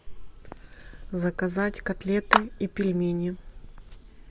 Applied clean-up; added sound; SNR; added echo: none; Clapping; -1 dB; none.